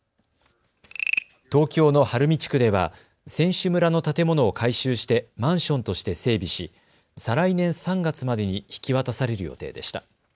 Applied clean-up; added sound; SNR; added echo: none; Frog; 10 dB; none.